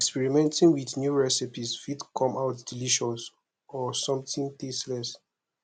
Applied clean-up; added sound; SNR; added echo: none; none; none; none.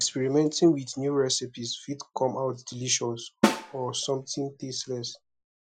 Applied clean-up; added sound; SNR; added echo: classical method Wiener filter.